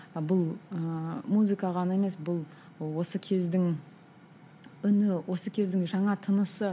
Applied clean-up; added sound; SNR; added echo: none; none; none; none.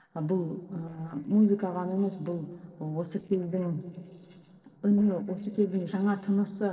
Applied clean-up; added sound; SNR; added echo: neural separator model SepFormer DNS4.